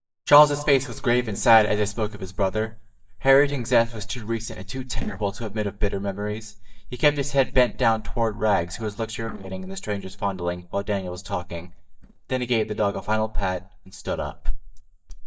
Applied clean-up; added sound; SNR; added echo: neural mask model DeepFilterNet 3.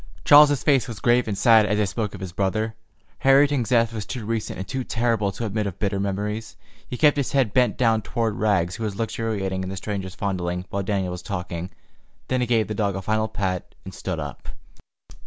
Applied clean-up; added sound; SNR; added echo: none; none; none; none.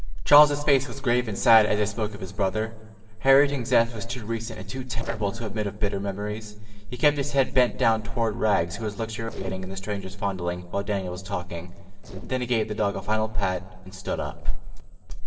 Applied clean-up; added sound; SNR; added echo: neural separator model SepFormer DNS4.